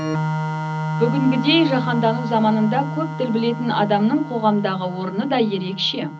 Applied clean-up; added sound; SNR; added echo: none; Organ; 6 dB; reverberation time 0.4 s.